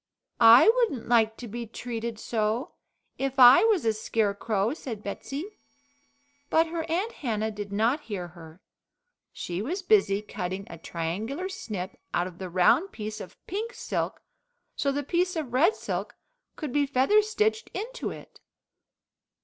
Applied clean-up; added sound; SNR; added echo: neural separator model SepFormer DNS4.